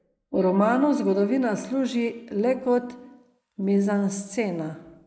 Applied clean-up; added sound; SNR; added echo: neural mask model Resemble Enhance denoiser.